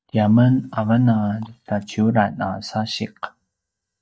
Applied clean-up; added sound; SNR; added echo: neural mask model DeepFilterNet 3.